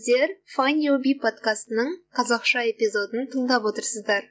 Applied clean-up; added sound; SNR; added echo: none; none; none; none.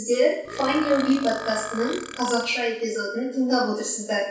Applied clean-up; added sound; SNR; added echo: none; Burping, eructation; 11 dB; reverberation time 0.7 s.